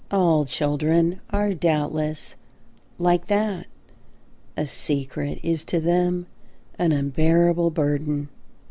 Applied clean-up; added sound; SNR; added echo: none; none; none; none.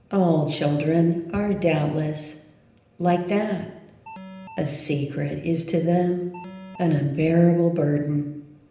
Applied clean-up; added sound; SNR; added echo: none; Alarm; 16 dB; reverberation time 0.9 s.